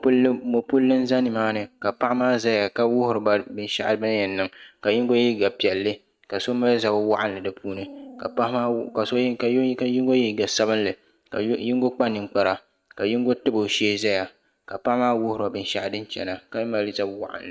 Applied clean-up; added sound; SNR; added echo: neural mask model RNNoise.